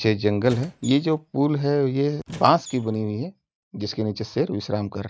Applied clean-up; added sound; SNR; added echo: neural mask model RNNoise.